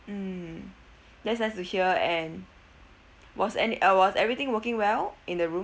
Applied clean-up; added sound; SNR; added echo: none; none; none; none.